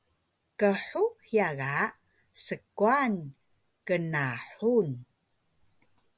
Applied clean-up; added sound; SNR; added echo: none; none; none; none.